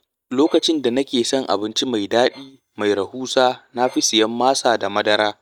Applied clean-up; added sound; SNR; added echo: neural mask model DeepFilterNet 3.